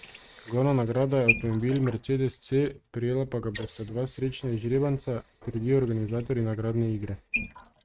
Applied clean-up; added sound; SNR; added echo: neural mask model RNNoise.